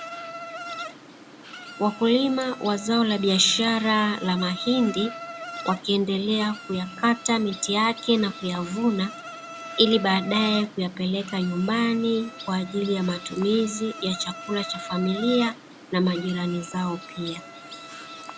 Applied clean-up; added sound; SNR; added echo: none; Insect; 14 dB; none.